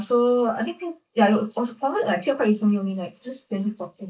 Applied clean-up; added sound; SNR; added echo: neural mask model Resemble Enhance denoiser.